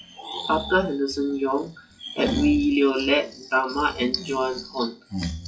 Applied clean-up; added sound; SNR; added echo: classical method WPE with log-MMSE.